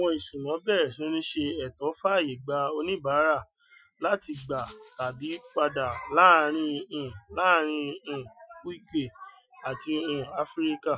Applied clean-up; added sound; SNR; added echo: classical method Wiener filter.